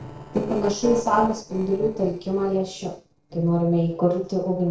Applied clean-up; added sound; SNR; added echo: neural separator model SepFormer DNS4.